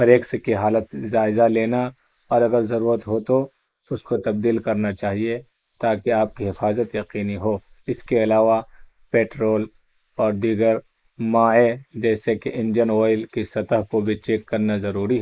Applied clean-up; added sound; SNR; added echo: neural mask model Resemble Enhance denoiser.